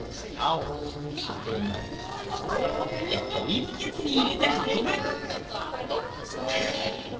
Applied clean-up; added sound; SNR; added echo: neural separator model SepFormer DNS4.